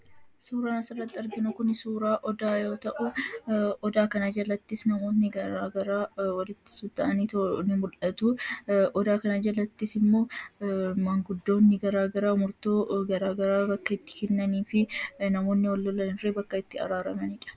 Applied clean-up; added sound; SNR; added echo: none; none; none; none.